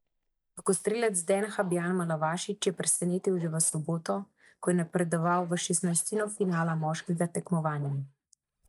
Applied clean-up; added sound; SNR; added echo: neural mask model DeepFilterNet 3.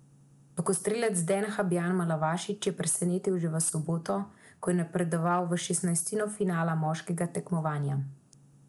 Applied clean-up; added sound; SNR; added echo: none; none; none; none.